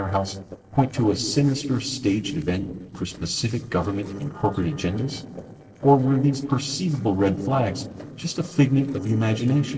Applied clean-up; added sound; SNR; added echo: neural separator model SepFormer DNS4.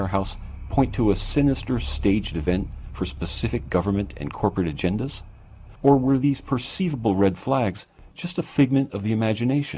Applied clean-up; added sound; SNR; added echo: none; none; none; none.